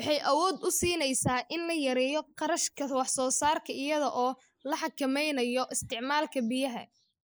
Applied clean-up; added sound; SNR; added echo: neural mask model Resemble Enhance denoiser.